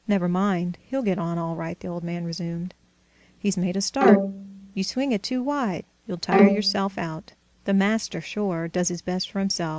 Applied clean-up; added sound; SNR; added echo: none; Bowed string instrument; -4 dB; none.